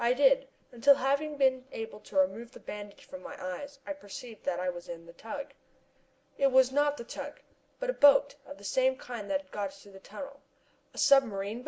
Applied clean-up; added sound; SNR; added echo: none; none; none; none.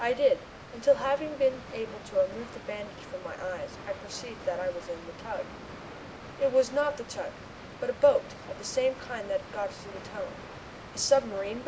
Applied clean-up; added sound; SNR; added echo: none; Water; 14 dB; none.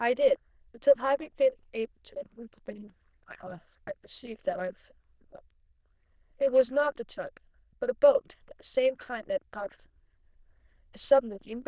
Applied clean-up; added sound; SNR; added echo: neural diffusion model UNIVERSE++.